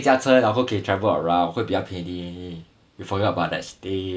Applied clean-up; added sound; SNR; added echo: none; none; none; none.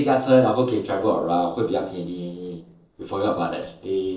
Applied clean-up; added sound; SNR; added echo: neural separator model SepFormer DNS4.